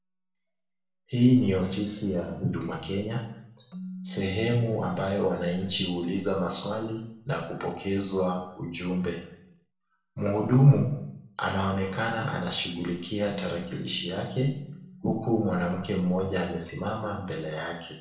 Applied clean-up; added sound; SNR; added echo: none; Keyboard (musical); 20 dB; reverberation time 0.7 s.